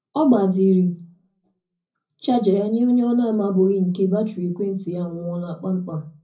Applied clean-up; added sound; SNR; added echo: none; none; none; reverberation time 0.4 s.